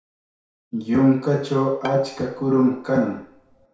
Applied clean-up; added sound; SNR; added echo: none; Bowed string instrument; 17 dB; reverberation time 0.6 s.